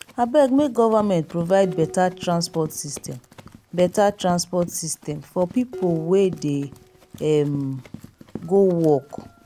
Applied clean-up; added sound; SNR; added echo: none; Dishes, pots, and pans + Run; 18 dB; none.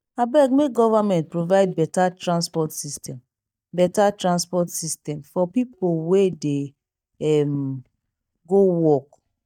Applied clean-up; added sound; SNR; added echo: neural mask model DeepFilterNet 3.